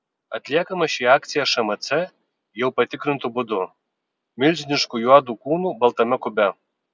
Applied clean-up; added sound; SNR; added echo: none; none; none; none.